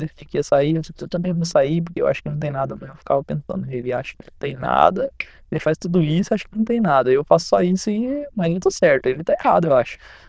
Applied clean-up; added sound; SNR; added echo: neural diffusion model UNIVERSE++.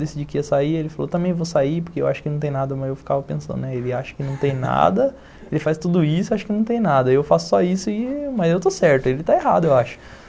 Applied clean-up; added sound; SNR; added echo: none; none; none; none.